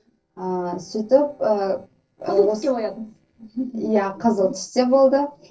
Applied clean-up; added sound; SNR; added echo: neural separator model SepFormer DNS4.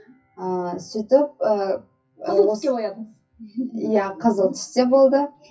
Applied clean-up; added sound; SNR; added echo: classical method WPE with log-MMSE.